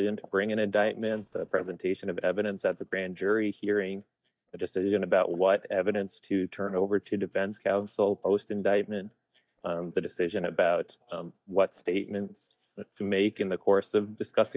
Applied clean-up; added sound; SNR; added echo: neural mask model DeepFilterNet 3.